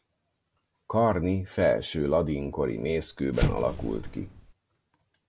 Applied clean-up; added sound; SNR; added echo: none; Explosion; 4 dB; none.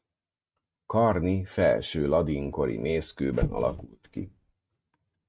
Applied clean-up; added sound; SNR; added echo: neural mask model RNNoise.